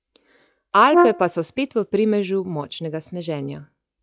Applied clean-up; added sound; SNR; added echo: classical method log-MMSE.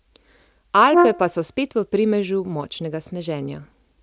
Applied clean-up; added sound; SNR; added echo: none; Brass instrument; -1 dB; none.